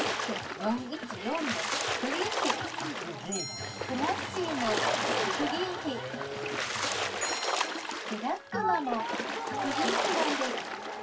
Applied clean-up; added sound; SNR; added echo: none; Splash, splatter; 0 dB; reverberation time 0.1 s.